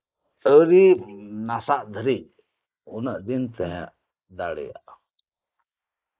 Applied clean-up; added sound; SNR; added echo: neural mask model Resemble Enhance denoiser.